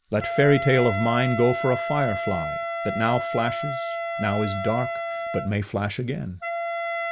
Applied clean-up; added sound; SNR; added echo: none; Wind instrument, woodwind instrument; 5 dB; none.